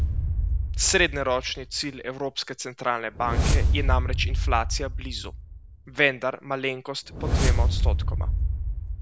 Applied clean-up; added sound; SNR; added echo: none; Whoosh, swoosh, swish; -4 dB; none.